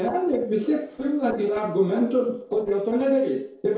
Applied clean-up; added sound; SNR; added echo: neural separator model SepFormer DNS4.